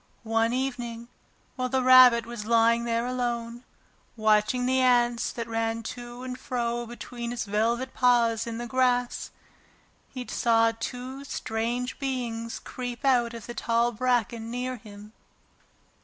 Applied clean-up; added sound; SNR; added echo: none; none; none; none.